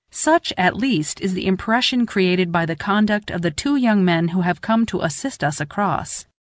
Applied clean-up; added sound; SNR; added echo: none; none; none; none.